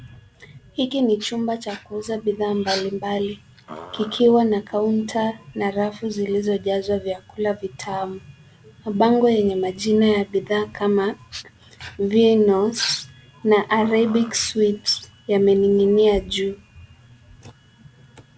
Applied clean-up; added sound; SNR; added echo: none; Dog; 16 dB; none.